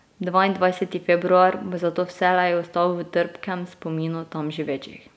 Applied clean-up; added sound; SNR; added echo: none; none; none; none.